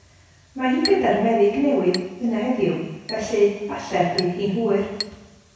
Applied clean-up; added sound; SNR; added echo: none; Chink, clink; 16 dB; reverberation time 1.0 s.